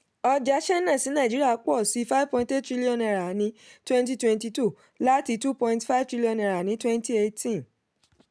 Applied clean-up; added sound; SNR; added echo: none; none; none; none.